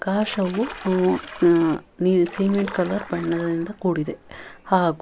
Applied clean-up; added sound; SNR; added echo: none; Coin (dropping) + Stream; 16 dB; none.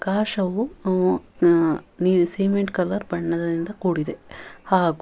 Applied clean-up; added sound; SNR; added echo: none; none; none; none.